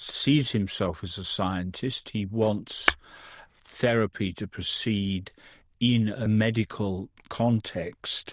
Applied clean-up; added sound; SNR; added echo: neural diffusion model UNIVERSE++.